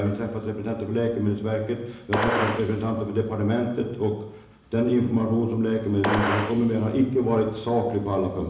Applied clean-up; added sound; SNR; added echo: none; Gunshot, gunfire; 5 dB; reverberation time 1.0 s.